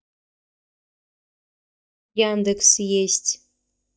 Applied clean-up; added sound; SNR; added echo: neural mask model DeepFilterNet 3.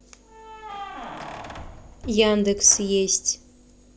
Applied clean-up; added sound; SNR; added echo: none; Keys jangling; 15 dB; none.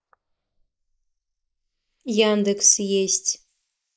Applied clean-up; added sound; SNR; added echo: neural mask model Resemble Enhance denoiser.